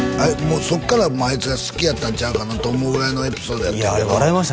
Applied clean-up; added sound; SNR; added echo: none; Acoustic guitar / Strum + Dishes, pots, and pans; 8 dB; none.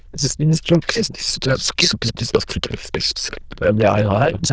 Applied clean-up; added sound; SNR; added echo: neural diffusion model UNIVERSE++.